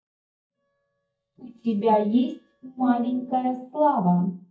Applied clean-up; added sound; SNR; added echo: neural mask model DeepFilterNet 3.